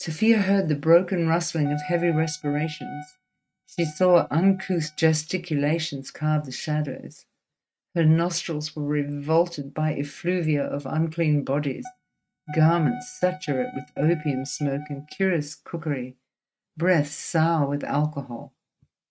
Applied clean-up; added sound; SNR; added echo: neural mask model RNNoise.